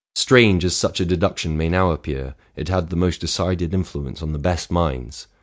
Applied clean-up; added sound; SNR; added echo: none; none; none; none.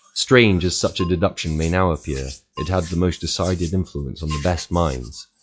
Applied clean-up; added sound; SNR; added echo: classical method log-MMSE.